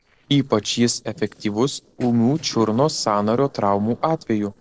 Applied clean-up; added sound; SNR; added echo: neural separator model SepFormer DNS4.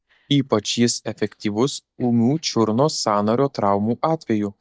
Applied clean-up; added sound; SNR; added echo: neural mask model DeepFilterNet 3.